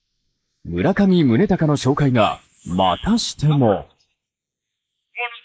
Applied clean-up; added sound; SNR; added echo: neural mask model Resemble Enhance denoiser.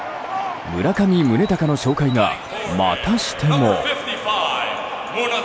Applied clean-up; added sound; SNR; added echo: none; Bird; 19 dB; none.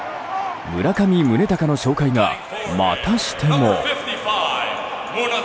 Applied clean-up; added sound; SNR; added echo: none; none; none; none.